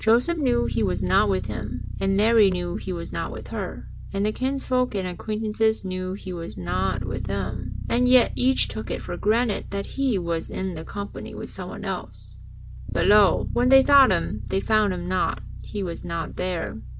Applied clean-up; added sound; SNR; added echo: none; Bass guitar; 7 dB; none.